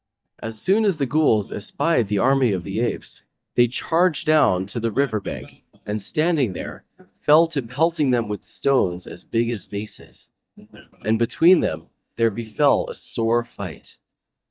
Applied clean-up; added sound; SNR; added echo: neural mask model DeepFilterNet 3.